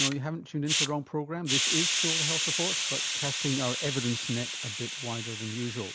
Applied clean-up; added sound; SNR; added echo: none; Hiss; -2 dB; none.